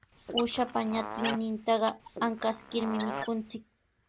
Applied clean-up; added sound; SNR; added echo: none; Fart + Squeak; 6 dB; none.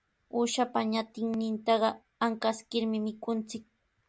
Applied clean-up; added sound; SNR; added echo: none; none; none; none.